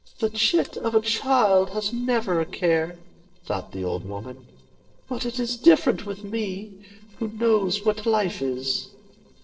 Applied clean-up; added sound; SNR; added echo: neural separator model SepFormer DNS4.